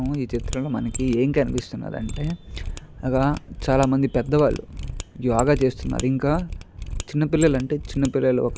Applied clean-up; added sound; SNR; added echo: none; Mechanisms; 10 dB; none.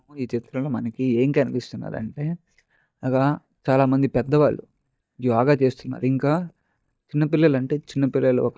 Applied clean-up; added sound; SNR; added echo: neural mask model DeepFilterNet 3.